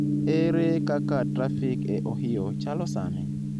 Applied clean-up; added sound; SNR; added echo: none; Gong; -2 dB; none.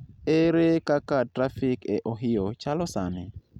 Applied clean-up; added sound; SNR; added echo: none; none; none; none.